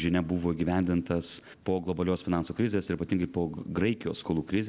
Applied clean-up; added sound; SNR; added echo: none; none; none; none.